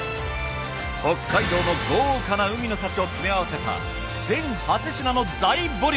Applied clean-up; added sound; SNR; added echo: none; none; none; none.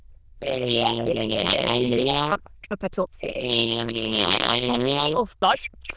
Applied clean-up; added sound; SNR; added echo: neural diffusion model UNIVERSE++.